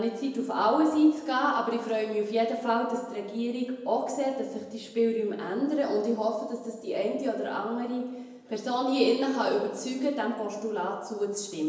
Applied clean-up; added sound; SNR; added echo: none; none; none; reverberation time 0.9 s.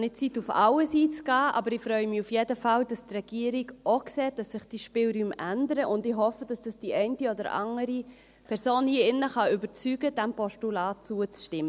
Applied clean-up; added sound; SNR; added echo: none; none; none; none.